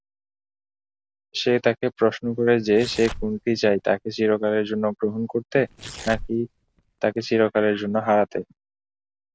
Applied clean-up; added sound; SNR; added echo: none; Tearing; 15 dB; none.